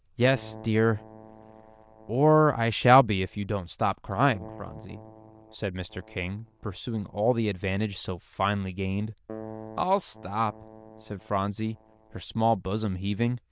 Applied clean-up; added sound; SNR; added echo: neural diffusion model UNIVERSE++.